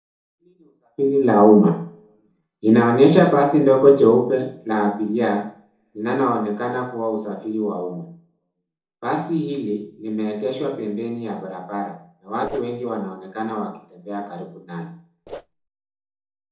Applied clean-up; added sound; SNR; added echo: neural separator model SepFormer DNS4.